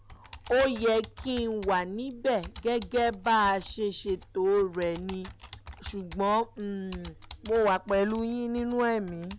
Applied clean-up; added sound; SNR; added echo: none; Computer keyboard; 18 dB; none.